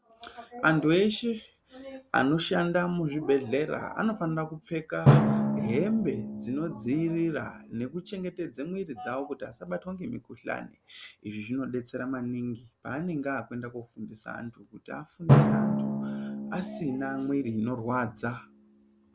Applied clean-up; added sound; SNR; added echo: none; Drum; 1 dB; none.